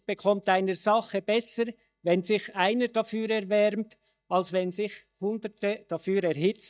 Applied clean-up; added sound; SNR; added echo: neural mask model DeepFilterNet 3.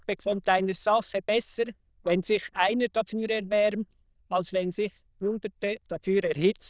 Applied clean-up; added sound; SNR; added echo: neural diffusion model UNIVERSE++.